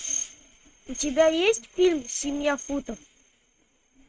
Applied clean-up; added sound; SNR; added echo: neural mask model RNNoise.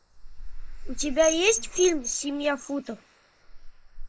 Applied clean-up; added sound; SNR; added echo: neural mask model Resemble Enhance denoiser.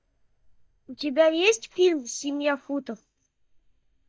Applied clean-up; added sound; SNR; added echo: neural mask model DeepFilterNet 3.